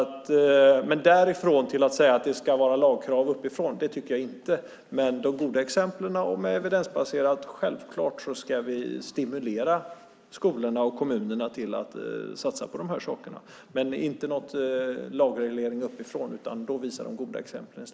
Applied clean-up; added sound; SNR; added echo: none; none; none; none.